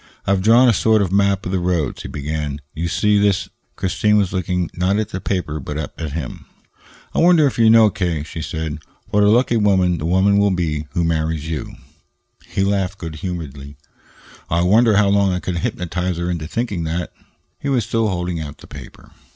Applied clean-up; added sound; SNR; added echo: none; none; none; none.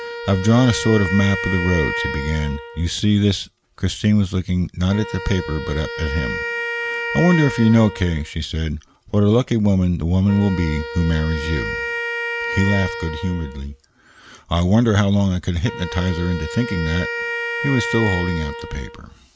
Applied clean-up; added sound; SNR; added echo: none; Wind instrument, woodwind instrument; 9 dB; none.